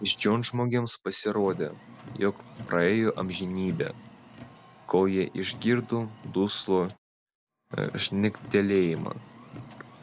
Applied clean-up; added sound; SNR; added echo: none; Car; 18 dB; none.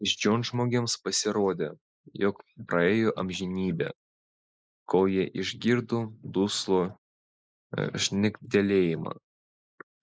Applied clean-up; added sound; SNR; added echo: neural mask model Resemble Enhance denoiser.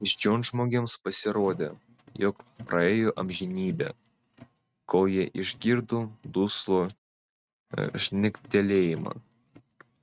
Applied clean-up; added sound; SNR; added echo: neural mask model RNNoise.